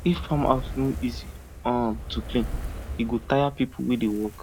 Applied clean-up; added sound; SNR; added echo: none; Fire; 9 dB; none.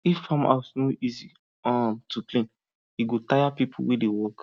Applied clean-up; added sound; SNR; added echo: none; none; none; none.